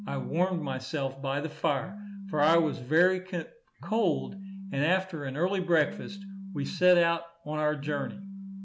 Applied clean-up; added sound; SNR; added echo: none; Telephone; 13 dB; none.